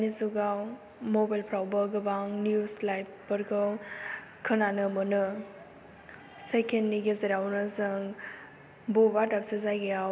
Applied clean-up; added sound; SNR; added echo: none; none; none; none.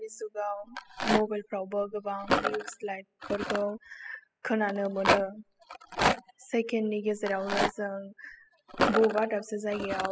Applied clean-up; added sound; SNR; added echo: classical method spectral subtraction.